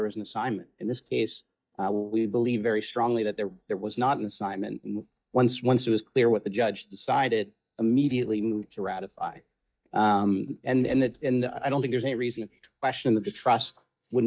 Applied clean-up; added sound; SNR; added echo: neural mask model DeepFilterNet 3.